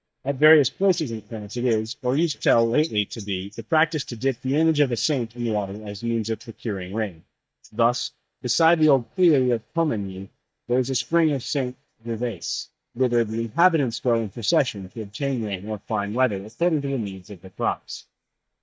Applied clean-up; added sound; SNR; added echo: neural mask model DeepFilterNet 3.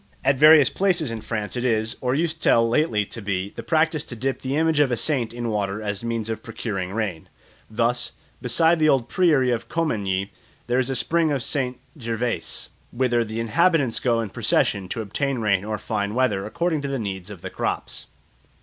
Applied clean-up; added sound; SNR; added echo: none; none; none; none.